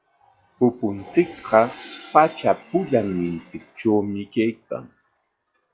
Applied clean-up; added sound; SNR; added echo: classical method log-MMSE.